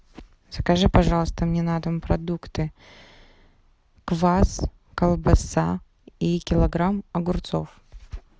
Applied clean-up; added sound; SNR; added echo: none; none; none; none.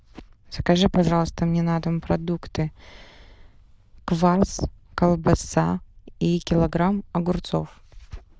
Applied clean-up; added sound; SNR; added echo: neural diffusion model UNIVERSE++.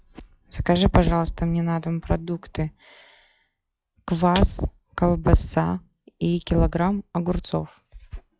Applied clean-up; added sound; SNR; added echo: classical method log-MMSE.